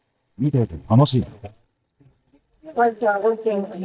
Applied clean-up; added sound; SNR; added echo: neural mask model DeepFilterNet 3.